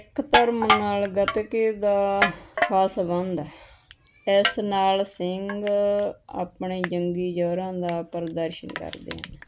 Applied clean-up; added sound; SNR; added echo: none; Crushing; 6 dB; none.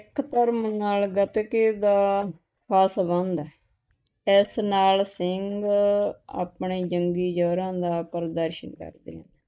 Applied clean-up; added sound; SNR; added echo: neural mask model DeepFilterNet 3.